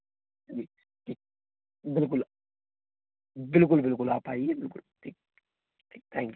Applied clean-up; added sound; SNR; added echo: none; none; none; none.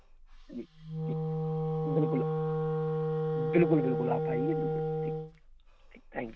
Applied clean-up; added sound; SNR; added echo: none; Wind instrument, woodwind instrument; -3 dB; none.